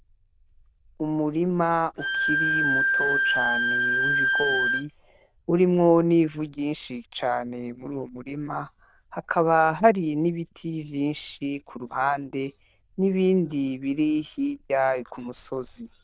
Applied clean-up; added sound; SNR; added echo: neural diffusion model UNIVERSE++.